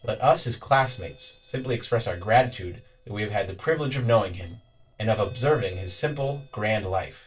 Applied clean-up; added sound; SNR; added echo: neural separator model SepFormer DNS4.